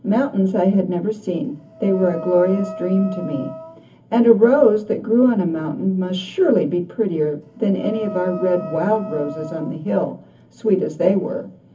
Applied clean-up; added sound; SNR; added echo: none; Wind instrument, woodwind instrument; 14 dB; reverberation time 0.3 s.